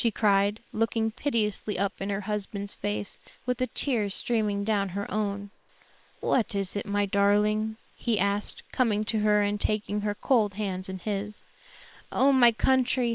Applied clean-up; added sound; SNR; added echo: neural separator model SepFormer WHAM!.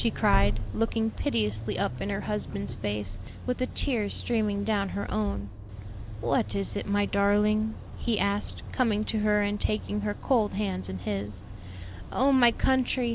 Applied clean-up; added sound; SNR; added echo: none; Accelerating, revving, vroom; 9 dB; none.